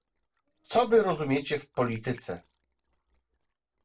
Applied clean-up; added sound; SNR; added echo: neural separator model SepFormer DNS4.